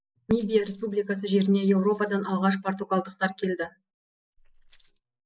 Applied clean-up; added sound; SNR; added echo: neural mask model Resemble Enhance denoiser.